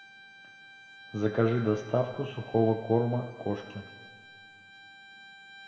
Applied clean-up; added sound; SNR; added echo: none; Bowed string instrument; 19 dB; reverberation time 1.7 s.